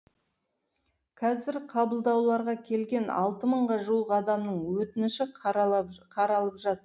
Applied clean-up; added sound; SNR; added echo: none; none; none; none.